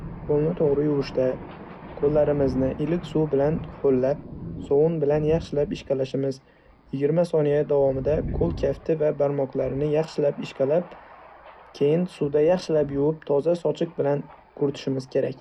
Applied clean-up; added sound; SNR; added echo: none; Thunder; 14 dB; none.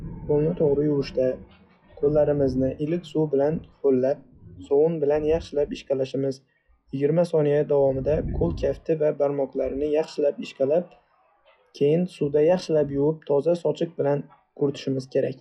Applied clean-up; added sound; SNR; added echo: classical method log-MMSE.